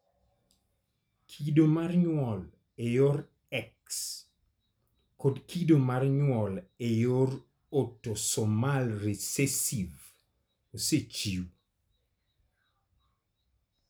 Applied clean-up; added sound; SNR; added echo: none; none; none; none.